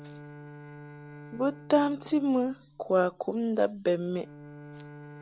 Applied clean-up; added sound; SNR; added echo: none; Bowed string instrument; 18 dB; none.